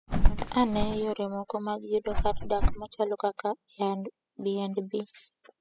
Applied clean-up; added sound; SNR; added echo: classical method spectral subtraction.